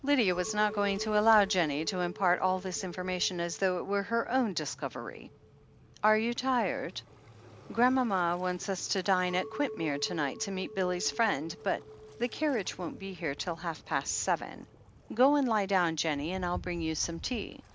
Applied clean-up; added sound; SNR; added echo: none; Waves, surf + Chink, clink; 17 dB; none.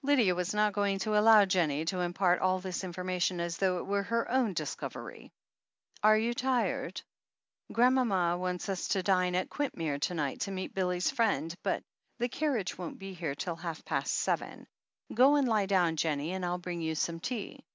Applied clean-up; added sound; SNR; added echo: none; none; none; none.